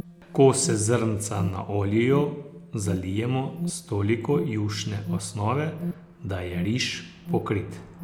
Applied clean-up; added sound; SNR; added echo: none; Alarm; 10 dB; none.